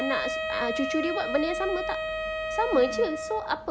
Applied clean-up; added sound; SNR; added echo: none; Wind instrument, woodwind instrument; 3 dB; none.